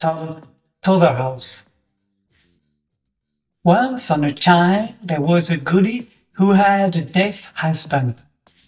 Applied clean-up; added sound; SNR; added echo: neural mask model DeepFilterNet 3.